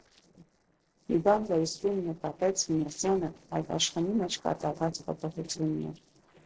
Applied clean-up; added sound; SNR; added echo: neural separator model SepFormer DNS4.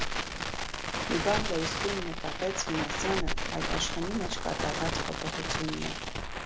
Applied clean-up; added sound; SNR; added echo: none; Crackle; -2 dB; reverberation time 0.7 s.